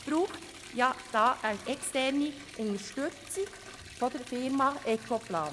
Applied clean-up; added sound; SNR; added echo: none; Liquid; 16 dB; none.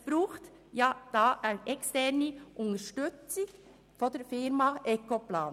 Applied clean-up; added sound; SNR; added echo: none; none; none; none.